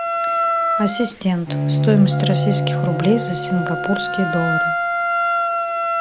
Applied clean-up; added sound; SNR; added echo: none; Bowed string instrument + Wind instrument, woodwind instrument; -1 dB; none.